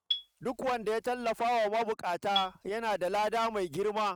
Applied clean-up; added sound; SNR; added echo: neural mask model RNNoise.